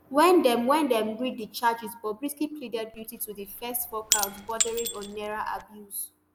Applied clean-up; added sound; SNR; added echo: none; Shatter / Crushing; 6 dB; none.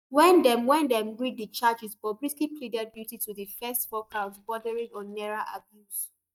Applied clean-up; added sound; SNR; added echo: neural mask model DeepFilterNet 3.